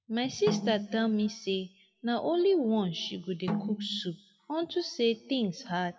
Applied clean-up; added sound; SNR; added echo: classical method WPE with log-MMSE.